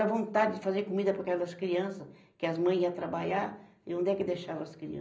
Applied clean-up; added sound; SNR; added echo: none; none; none; reverberation time 0.5 s.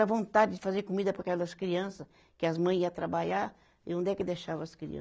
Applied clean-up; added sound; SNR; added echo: none; none; none; none.